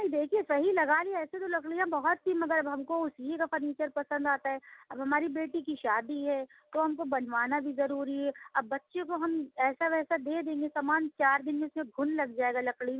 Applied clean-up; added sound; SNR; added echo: none; none; none; none.